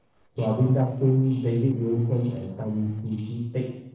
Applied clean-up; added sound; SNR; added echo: neural separator model SepFormer DNS4.